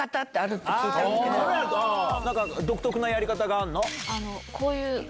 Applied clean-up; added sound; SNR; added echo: none; Subway, metro, underground; 17 dB; none.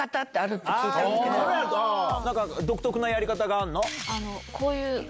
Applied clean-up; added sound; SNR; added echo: none; none; none; none.